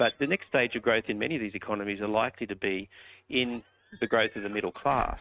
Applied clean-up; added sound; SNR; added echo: neural mask model RNNoise.